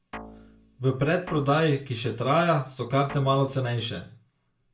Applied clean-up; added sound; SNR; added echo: none; Guitar; 19 dB; reverberation time 0.3 s.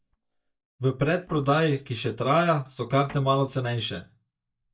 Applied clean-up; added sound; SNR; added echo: neural mask model DeepFilterNet 3.